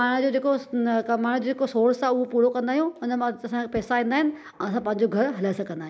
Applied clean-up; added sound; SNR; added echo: none; none; none; none.